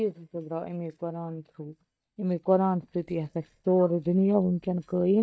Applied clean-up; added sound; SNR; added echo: neural mask model DeepFilterNet 3.